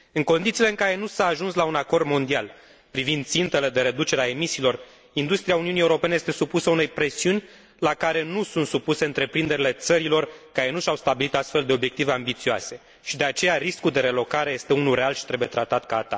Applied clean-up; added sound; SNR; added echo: none; none; none; none.